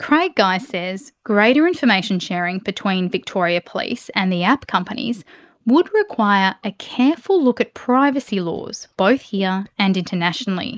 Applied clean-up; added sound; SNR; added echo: neural mask model Resemble Enhance denoiser.